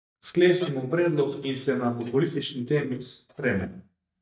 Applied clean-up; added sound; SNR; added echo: neural mask model DeepFilterNet 3.